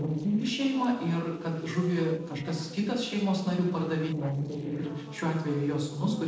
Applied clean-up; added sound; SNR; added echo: neural separator model SepFormer DNS4.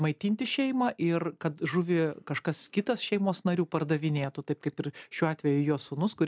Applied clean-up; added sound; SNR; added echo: none; none; none; none.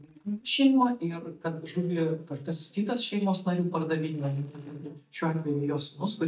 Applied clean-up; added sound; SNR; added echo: neural mask model DeepFilterNet 3.